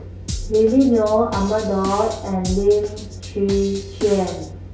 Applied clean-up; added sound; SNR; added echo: none; Drum kit; 13 dB; reverberation time 0.2 s.